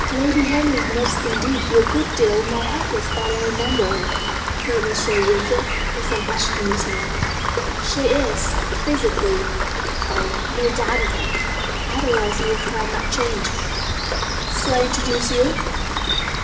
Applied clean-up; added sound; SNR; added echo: none; Rain; -1 dB; reverberation time 2.5 s.